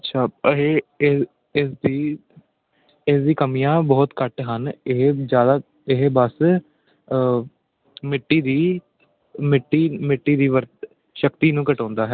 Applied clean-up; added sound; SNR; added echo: none; none; none; none.